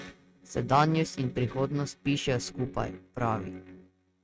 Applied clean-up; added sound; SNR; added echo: neural mask model RNNoise.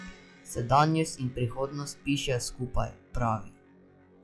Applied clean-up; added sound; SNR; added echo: classical method log-MMSE.